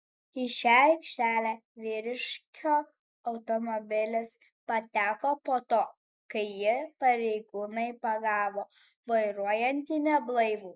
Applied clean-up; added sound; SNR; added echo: none; none; none; none.